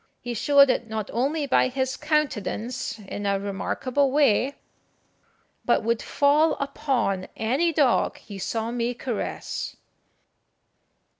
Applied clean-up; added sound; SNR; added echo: none; none; none; none.